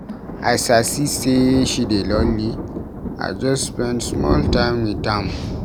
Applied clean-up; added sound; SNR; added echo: none; Thunder; 5 dB; none.